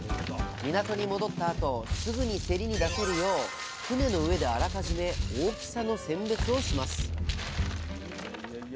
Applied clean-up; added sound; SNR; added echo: none; none; none; none.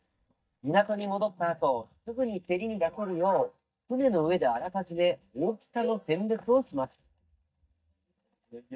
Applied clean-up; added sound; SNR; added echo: neural mask model DeepFilterNet 3.